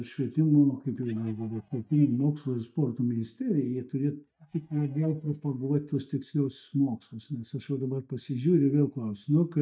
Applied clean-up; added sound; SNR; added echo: neural mask model DeepFilterNet 3.